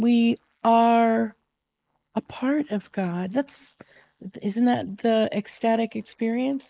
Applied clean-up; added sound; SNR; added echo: neural mask model Resemble Enhance denoiser.